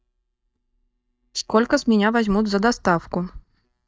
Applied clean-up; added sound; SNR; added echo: neural mask model DeepFilterNet 3.